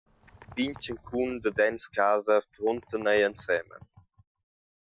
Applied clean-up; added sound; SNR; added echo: classical method Wiener filter.